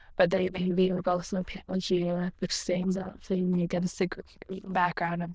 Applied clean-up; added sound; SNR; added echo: neural diffusion model UNIVERSE++.